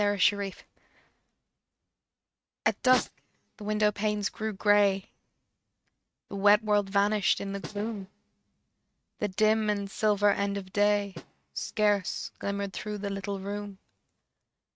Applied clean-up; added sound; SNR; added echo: neural mask model RNNoise.